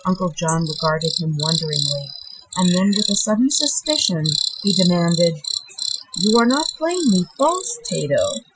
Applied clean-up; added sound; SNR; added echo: classical method Wiener filter.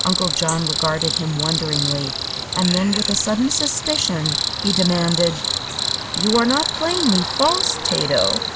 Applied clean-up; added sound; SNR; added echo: none; Cricket; 1 dB; none.